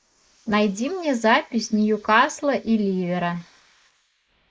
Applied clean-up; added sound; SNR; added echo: neural mask model Resemble Enhance denoiser.